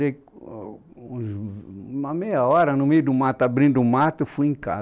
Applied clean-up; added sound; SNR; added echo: none; none; none; none.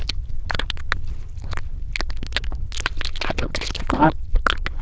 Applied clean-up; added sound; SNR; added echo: neural diffusion model UNIVERSE++.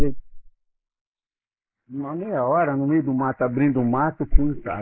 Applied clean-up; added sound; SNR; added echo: neural mask model Resemble Enhance denoiser.